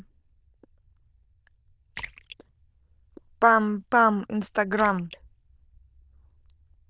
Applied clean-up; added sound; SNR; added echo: neural diffusion model UNIVERSE++.